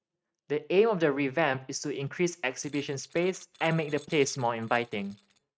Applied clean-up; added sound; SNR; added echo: neural mask model RNNoise.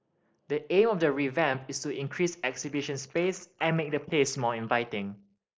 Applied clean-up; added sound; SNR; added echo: neural mask model Resemble Enhance denoiser.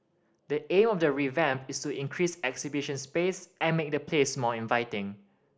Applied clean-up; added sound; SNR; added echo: none; none; none; none.